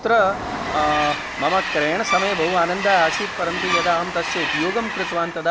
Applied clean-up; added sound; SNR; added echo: none; Train + Bowed string instrument; 4 dB; none.